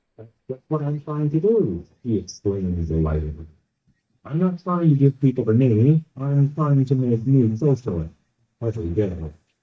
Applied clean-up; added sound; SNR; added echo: neural mask model DeepFilterNet 3.